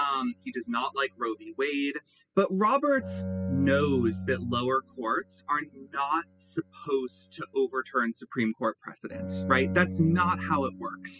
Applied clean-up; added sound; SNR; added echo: classical method spectral subtraction.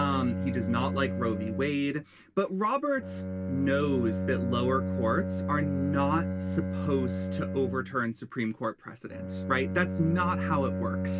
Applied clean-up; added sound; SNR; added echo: none; Bowed string instrument; 2 dB; none.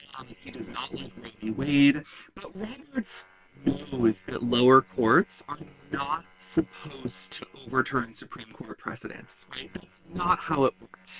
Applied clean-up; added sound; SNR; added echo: neural separator model SepFormer WHAM!.